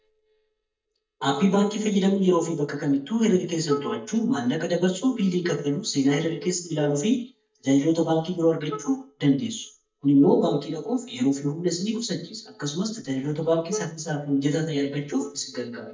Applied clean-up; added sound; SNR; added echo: neural mask model DeepFilterNet 3.